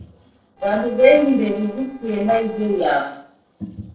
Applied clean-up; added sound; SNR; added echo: neural separator model SepFormer DNS4.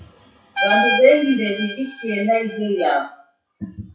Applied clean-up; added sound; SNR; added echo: classical method WPE with log-MMSE.